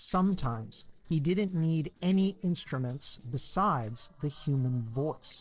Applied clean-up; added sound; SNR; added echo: neural separator model SepFormer DNS4.